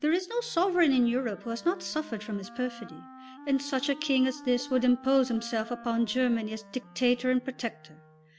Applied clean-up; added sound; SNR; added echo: none; Wind instrument, woodwind instrument; 19 dB; none.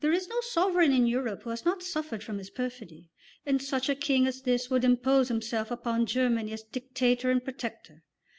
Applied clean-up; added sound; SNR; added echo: none; none; none; none.